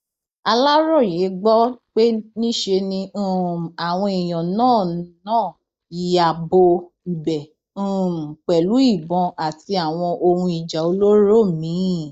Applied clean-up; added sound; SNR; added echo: neural mask model DeepFilterNet 3.